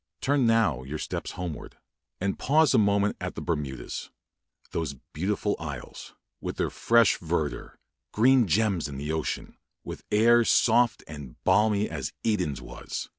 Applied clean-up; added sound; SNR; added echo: none; none; none; none.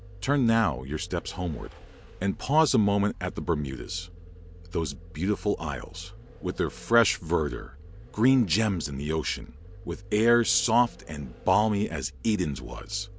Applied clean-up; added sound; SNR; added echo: none; Vehicle; 18 dB; none.